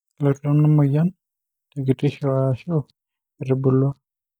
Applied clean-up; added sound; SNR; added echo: neural mask model DeepFilterNet 3.